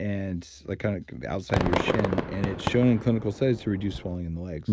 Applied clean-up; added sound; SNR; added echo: none; Fireworks; 5 dB; none.